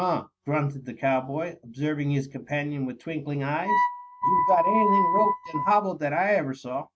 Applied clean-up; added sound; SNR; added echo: neural mask model RNNoise.